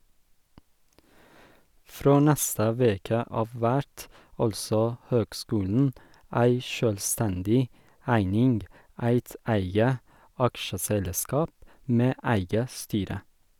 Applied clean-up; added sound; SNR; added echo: none; none; none; none.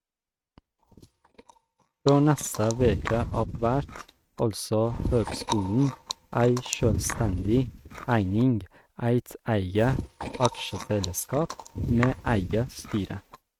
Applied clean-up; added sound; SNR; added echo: neural mask model RNNoise.